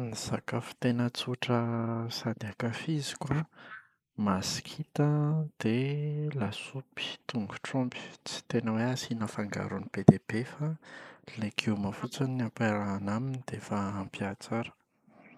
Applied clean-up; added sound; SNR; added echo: neural mask model Resemble Enhance denoiser.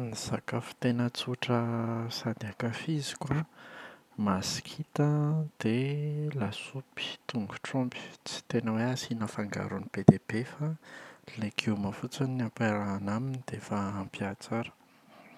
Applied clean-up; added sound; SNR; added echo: none; none; none; none.